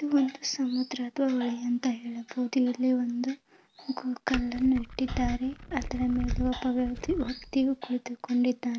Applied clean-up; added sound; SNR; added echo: none; Glass; 7 dB; none.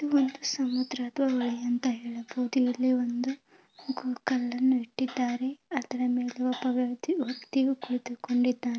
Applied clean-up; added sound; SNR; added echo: none; none; none; none.